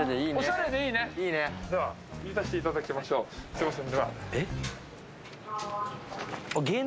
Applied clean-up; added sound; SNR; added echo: none; Sliding door; 11 dB; none.